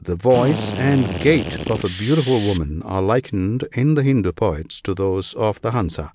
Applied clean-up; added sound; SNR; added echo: none; Drill; 8 dB; none.